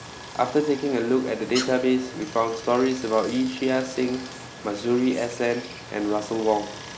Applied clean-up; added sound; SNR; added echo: none; Stream; 13 dB; none.